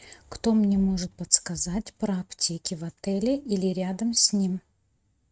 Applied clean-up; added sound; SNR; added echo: neural mask model RNNoise.